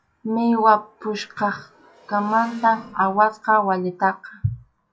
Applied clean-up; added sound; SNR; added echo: classical method log-MMSE.